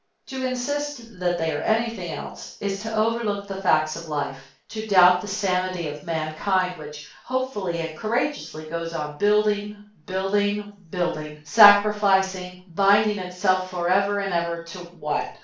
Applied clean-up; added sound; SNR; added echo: none; none; none; reverberation time 0.4 s.